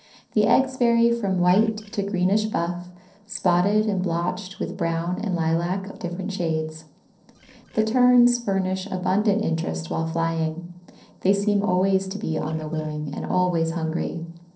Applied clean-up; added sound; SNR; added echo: neural separator model SepFormer DNS4.